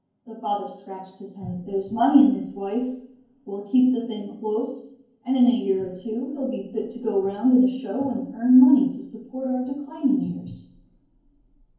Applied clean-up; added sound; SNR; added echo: none; none; none; reverberation time 0.9 s.